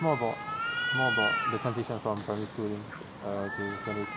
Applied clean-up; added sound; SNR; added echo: none; Cat; 1 dB; none.